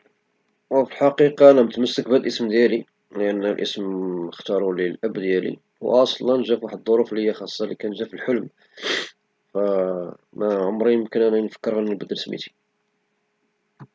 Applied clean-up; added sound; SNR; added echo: none; none; none; none.